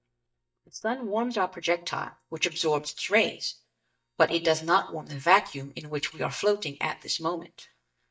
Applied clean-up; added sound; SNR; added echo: neural mask model DeepFilterNet 3.